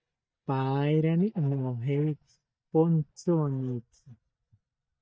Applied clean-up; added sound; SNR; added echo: neural mask model DeepFilterNet 3.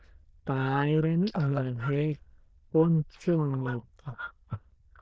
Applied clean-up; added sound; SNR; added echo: neural diffusion model UNIVERSE++.